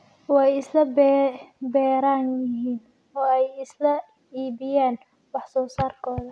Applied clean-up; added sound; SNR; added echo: none; none; none; none.